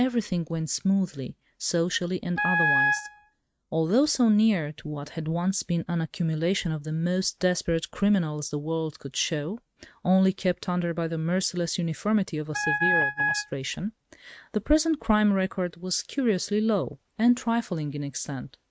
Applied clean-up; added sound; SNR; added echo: neural mask model RNNoise.